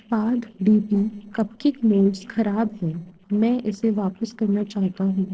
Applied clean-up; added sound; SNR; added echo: neural separator model SepFormer DNS4.